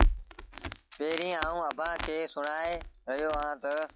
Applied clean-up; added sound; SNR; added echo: classical method log-MMSE.